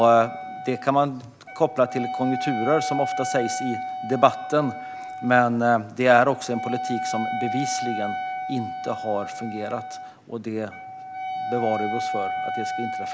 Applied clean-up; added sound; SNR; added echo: none; Wind instrument, woodwind instrument; 6 dB; none.